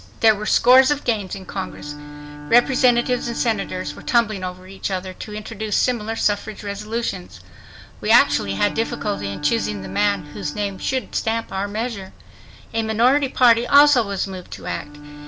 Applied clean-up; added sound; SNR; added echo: none; Bowed string instrument; 17 dB; none.